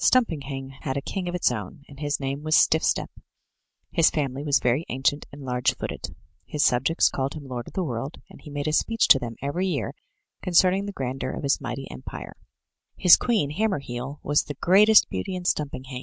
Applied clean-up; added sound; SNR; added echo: none; none; none; none.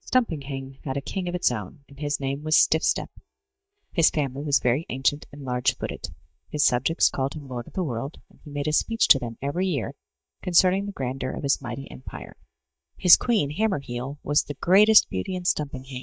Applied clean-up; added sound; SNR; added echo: neural mask model DeepFilterNet 3.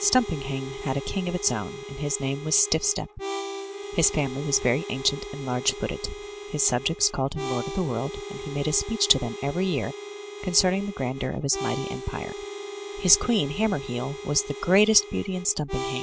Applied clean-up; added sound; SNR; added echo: none; Harmonica; 9 dB; none.